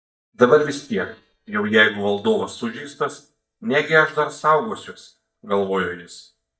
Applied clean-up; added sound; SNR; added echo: neural mask model DeepFilterNet 3.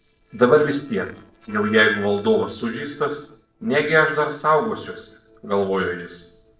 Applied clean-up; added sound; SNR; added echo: neural separator model SepFormer DNS4.